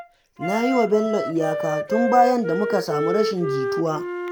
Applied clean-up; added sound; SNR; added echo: none; Wind instrument, woodwind instrument; 3 dB; none.